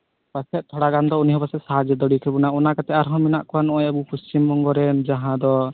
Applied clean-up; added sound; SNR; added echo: none; none; none; none.